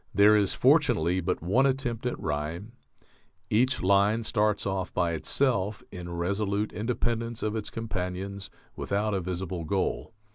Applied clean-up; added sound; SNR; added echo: none; none; none; none.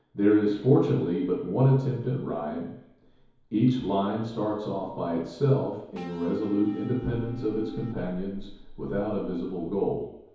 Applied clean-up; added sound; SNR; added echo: none; Electric guitar / Bass guitar; 14 dB; reverberation time 2.2 s.